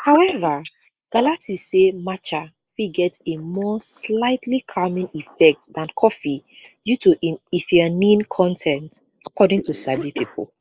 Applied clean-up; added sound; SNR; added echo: neural mask model Resemble Enhance denoiser.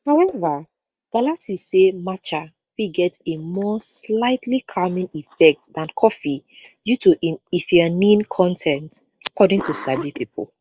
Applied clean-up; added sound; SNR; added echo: neural mask model DeepFilterNet 3.